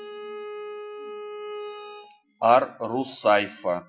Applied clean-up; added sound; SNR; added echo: classical method Wiener filter.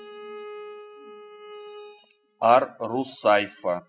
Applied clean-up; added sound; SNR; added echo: classical method spectral subtraction.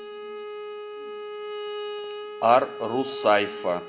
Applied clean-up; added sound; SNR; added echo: none; Bowed string instrument; 8 dB; none.